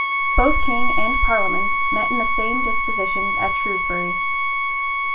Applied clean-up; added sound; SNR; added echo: none; Bowed string instrument; 0 dB; reverberation time 0.2 s.